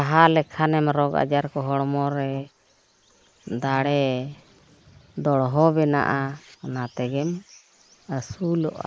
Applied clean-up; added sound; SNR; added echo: neural mask model Resemble Enhance denoiser.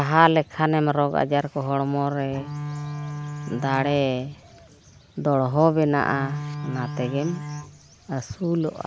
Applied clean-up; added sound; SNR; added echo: none; Bowed string instrument; 10 dB; none.